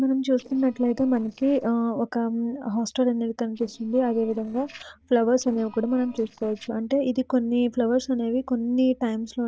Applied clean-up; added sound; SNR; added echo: neural separator model SepFormer DNS4.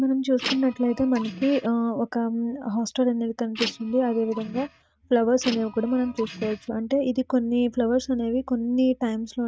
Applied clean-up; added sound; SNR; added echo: neural mask model RNNoise.